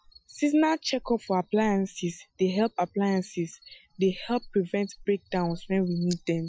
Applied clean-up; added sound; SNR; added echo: classical method Wiener filter.